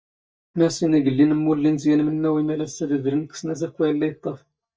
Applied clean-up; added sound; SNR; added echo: neural mask model DeepFilterNet 3.